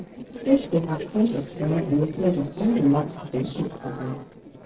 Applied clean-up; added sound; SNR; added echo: neural separator model SepFormer DNS4.